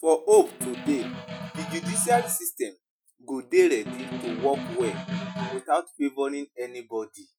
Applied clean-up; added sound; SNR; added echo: classical method Wiener filter.